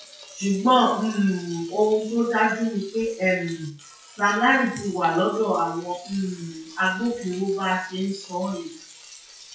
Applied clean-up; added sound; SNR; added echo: classical method WPE with log-MMSE.